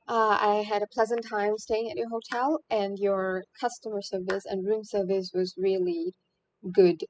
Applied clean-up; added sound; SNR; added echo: classical method spectral subtraction.